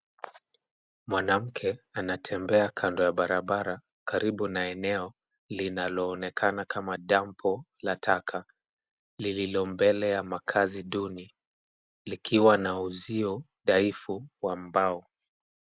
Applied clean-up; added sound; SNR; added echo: none; none; none; none.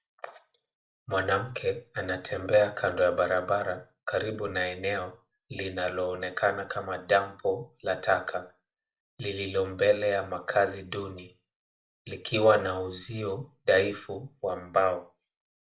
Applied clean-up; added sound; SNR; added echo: none; none; none; reverberation time 0.3 s.